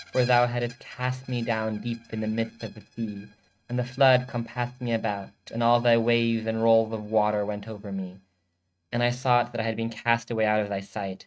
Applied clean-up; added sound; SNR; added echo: neural mask model RNNoise.